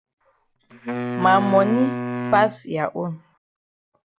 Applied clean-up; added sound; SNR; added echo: none; Wind instrument, woodwind instrument; 6 dB; none.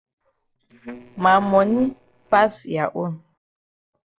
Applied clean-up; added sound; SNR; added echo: neural separator model SepFormer DNS4.